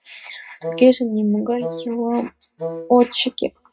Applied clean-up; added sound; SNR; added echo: none; Wind instrument, woodwind instrument; 11 dB; reverberation time 0.2 s.